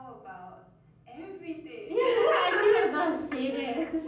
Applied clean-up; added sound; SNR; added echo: none; none; none; reverberation time 0.6 s.